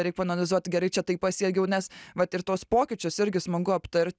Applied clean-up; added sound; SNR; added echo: none; none; none; none.